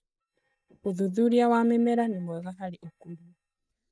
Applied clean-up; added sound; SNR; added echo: neural mask model DeepFilterNet 3.